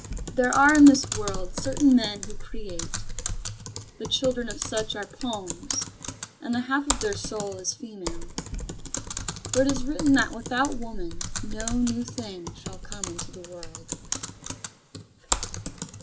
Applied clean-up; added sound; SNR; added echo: none; Typing; 6 dB; none.